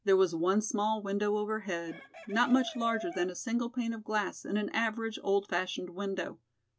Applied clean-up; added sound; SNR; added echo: none; Chicken, rooster; 16 dB; none.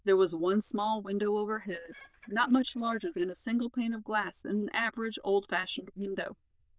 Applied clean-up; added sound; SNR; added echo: neural diffusion model UNIVERSE++.